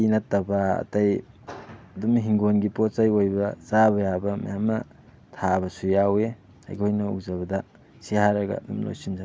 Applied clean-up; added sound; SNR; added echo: none; none; none; none.